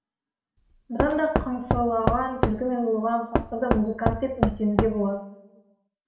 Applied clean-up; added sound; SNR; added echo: none; Knock / Wood; 1 dB; reverberation time 1.2 s.